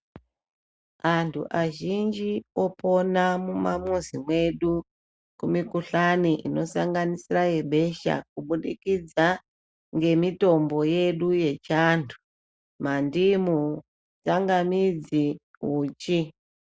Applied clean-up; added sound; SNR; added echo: none; none; none; none.